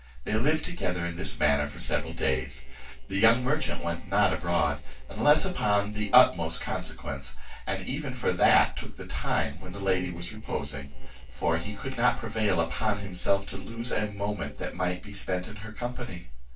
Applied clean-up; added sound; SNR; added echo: neural separator model SepFormer DNS4.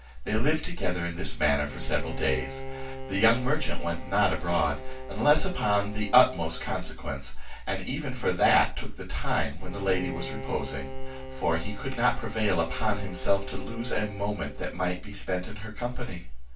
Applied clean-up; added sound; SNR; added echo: none; Bowed string instrument; 17 dB; reverberation time 0.2 s.